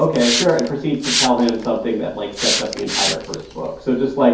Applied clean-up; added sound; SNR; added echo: none; Hiss; 6 dB; reverberation time 0.6 s.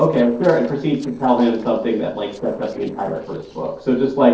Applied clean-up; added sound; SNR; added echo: neural separator model SepFormer DNS4.